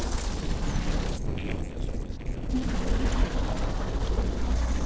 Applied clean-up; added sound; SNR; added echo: neural separator model SepFormer DNS4.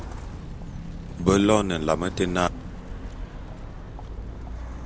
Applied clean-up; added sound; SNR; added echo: none; Walk, footsteps; 8 dB; none.